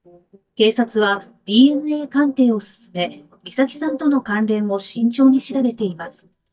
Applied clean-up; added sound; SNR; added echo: neural mask model DeepFilterNet 3.